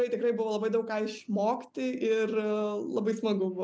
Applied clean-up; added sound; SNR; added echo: none; none; none; none.